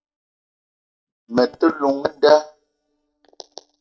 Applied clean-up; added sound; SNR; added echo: neural mask model DeepFilterNet 3.